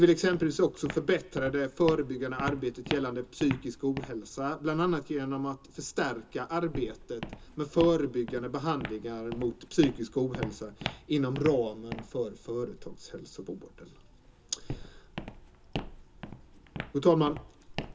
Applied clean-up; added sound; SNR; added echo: none; Walk, footsteps; 12 dB; reverberation time 0.2 s.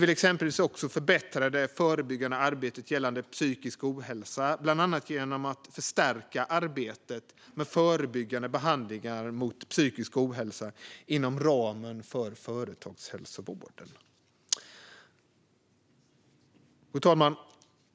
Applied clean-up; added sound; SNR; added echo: none; none; none; none.